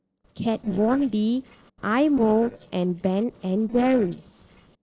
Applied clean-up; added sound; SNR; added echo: neural separator model SepFormer DNS4.